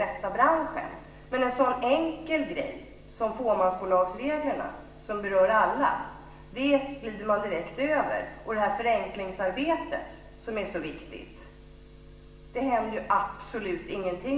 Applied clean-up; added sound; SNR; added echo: none; none; none; reverberation time 0.8 s.